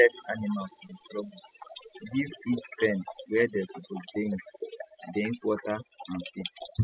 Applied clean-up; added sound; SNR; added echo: classical method spectral subtraction.